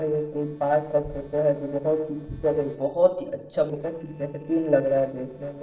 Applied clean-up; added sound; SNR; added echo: neural separator model SepFormer DNS4.